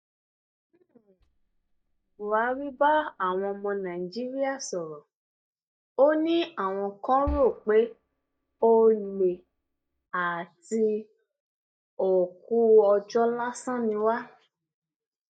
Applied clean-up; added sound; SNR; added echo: neural mask model DeepFilterNet 3.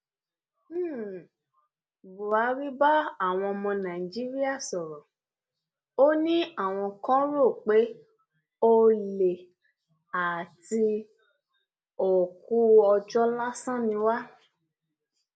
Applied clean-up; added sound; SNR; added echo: none; none; none; none.